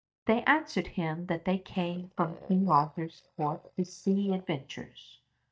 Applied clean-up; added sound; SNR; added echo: neural mask model DeepFilterNet 3.